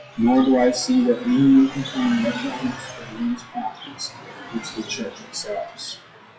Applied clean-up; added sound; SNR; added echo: classical method WPE with log-MMSE.